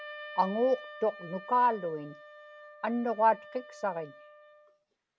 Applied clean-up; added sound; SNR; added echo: none; Wind instrument, woodwind instrument; 16 dB; none.